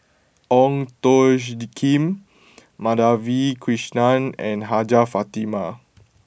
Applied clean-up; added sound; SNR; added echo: none; none; none; none.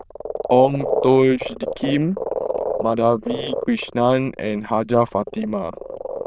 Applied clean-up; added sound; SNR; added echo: neural diffusion model UNIVERSE++.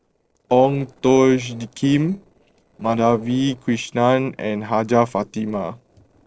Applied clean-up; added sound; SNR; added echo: neural separator model SepFormer DNS4.